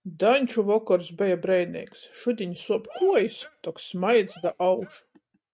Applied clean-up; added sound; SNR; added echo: neural mask model RNNoise.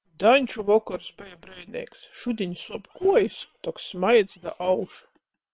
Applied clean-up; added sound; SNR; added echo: neural separator model SepFormer WHAM!.